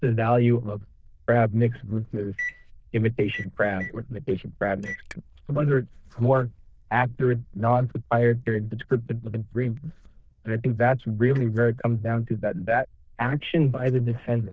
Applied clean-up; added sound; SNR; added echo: neural diffusion model UNIVERSE++.